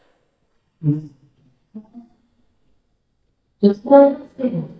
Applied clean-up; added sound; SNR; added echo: neural mask model DeepFilterNet 3.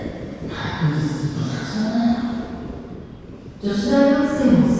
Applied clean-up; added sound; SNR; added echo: none; Thunder; 14 dB; reverberation time 2.0 s.